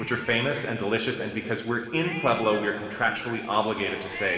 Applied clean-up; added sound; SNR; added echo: none; Cat; 15 dB; reverberation time 2.3 s.